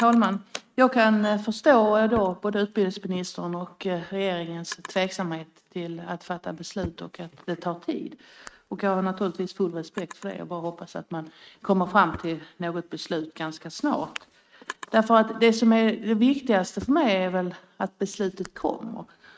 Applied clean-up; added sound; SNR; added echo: neural mask model RNNoise.